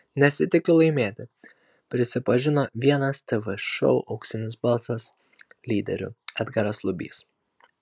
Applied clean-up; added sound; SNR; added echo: none; none; none; none.